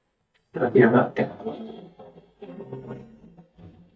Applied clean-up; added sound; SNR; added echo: neural mask model DeepFilterNet 3.